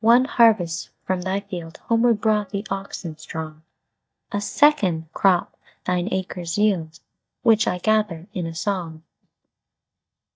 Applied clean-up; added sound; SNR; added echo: neural mask model DeepFilterNet 3.